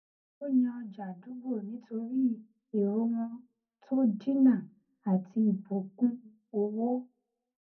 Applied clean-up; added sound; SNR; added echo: none; none; none; reverberation time 0.3 s.